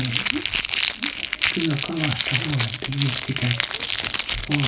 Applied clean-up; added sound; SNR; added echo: none; Crackle; -1 dB; reverberation time 0.2 s.